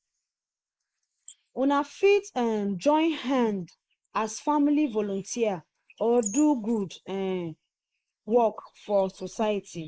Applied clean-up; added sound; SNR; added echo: neural mask model Resemble Enhance denoiser.